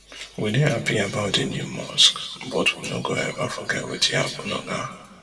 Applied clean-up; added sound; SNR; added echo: none; none; none; reverberation time 1.5 s.